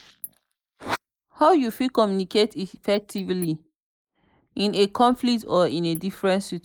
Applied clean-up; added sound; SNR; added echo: neural mask model Resemble Enhance denoiser.